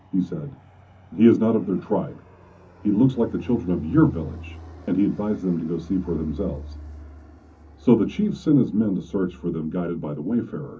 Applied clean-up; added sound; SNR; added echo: none; Fixed-wing aircraft, airplane; 18 dB; reverberation time 0.3 s.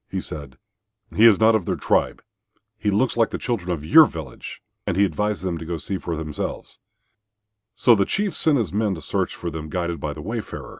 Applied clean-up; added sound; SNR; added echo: none; none; none; none.